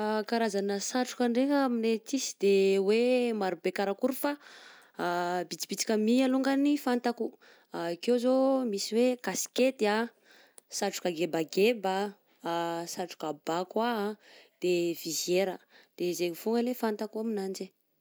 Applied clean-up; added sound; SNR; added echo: none; none; none; none.